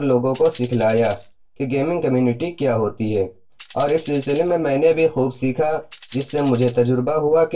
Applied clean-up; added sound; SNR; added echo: none; Tambourine; 15 dB; reverberation time 0.2 s.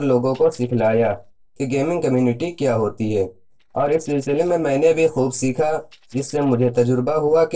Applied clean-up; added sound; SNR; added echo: neural separator model SepFormer DNS4.